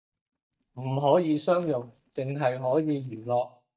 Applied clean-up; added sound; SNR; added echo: neural mask model DeepFilterNet 3.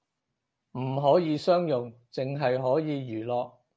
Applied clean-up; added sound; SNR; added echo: none; none; none; none.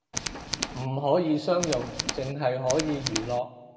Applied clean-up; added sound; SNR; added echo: none; Tools; 5 dB; reverberation time 1.2 s.